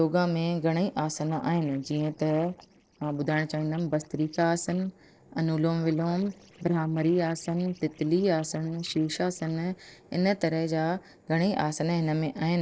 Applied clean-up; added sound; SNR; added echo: neural separator model SepFormer DNS4.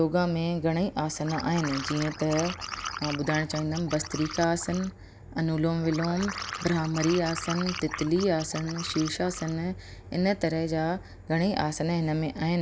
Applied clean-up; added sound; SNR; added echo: none; Liquid; 10 dB; none.